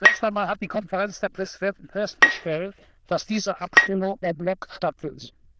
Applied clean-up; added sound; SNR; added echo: neural diffusion model UNIVERSE++.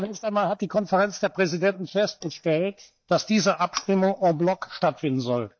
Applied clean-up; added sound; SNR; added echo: neural mask model DeepFilterNet 3.